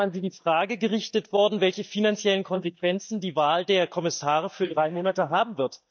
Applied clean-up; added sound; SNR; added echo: neural mask model DeepFilterNet 3.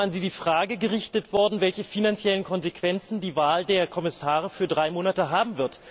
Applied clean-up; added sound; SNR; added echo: none; none; none; none.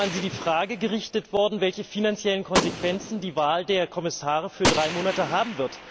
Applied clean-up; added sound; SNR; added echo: none; Gunshot, gunfire; 6 dB; none.